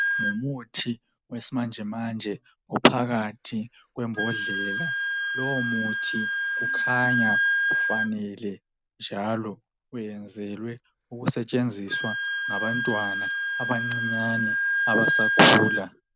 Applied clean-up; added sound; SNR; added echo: none; Wind instrument, woodwind instrument; 0 dB; none.